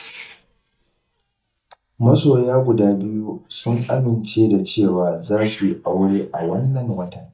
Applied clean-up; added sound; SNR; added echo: neural mask model DeepFilterNet 3.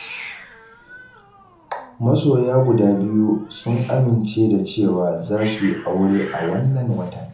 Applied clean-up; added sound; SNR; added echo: none; Hiss; 20 dB; reverberation time 0.8 s.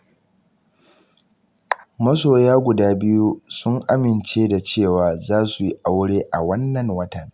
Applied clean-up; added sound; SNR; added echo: none; none; none; none.